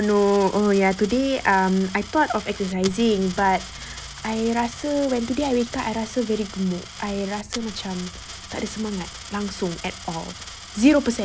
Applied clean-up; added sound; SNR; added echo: none; Coin (dropping); 15 dB; none.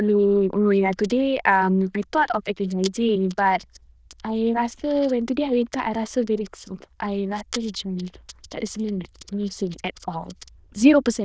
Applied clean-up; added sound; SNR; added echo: neural diffusion model UNIVERSE++.